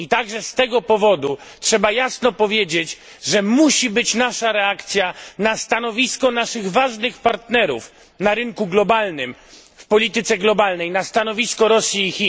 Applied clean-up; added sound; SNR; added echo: none; none; none; none.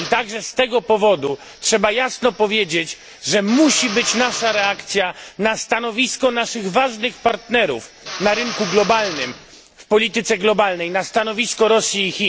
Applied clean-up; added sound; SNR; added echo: none; Drill; 15 dB; none.